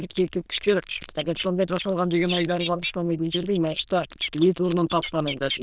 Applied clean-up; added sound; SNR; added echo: neural diffusion model UNIVERSE++.